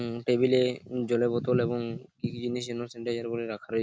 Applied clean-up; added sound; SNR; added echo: none; none; none; none.